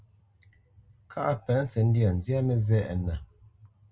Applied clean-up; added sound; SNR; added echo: none; none; none; none.